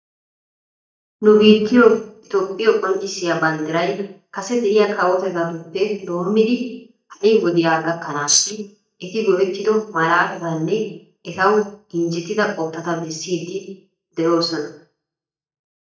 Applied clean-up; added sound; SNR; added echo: neural mask model DeepFilterNet 3.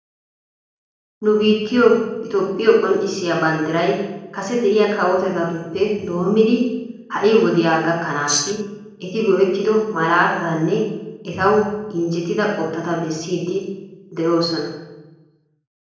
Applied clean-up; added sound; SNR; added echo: none; Tambourine; 3 dB; reverberation time 0.9 s.